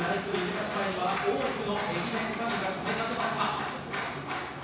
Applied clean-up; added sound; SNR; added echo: none; none; none; reverberation time 1.1 s.